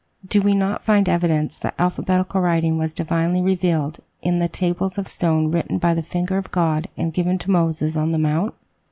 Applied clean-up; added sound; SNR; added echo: none; none; none; none.